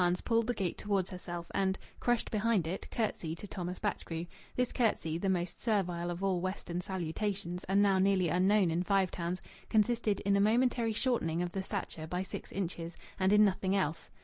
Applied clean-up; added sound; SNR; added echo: none; none; none; none.